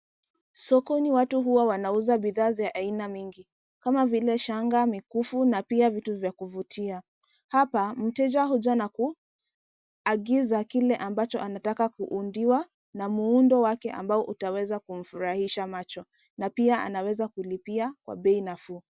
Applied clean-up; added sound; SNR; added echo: none; none; none; none.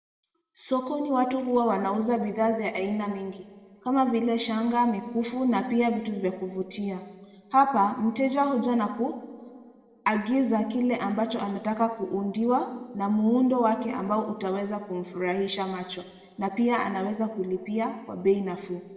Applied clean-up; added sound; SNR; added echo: none; none; none; reverberation time 1.5 s.